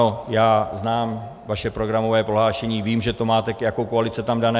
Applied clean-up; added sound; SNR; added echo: none; none; none; none.